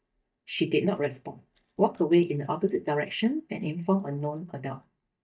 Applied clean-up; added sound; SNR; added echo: neural mask model DeepFilterNet 3.